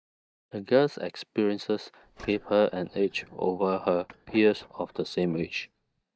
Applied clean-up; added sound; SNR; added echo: neural mask model DeepFilterNet 3.